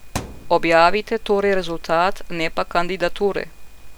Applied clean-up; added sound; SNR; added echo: none; Thump, thud; 15 dB; none.